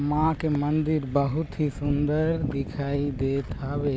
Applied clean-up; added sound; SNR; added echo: none; none; none; none.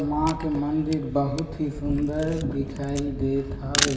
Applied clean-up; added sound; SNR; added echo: none; Camera; 9 dB; reverberation time 1.2 s.